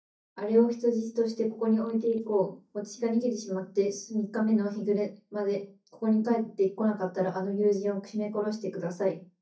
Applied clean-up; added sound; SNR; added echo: neural mask model DeepFilterNet 3.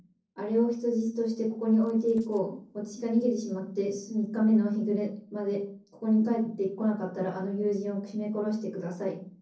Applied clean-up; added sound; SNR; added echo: neural separator model SepFormer DNS4.